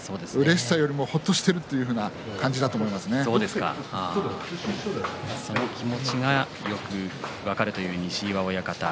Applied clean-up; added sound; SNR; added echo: none; none; none; none.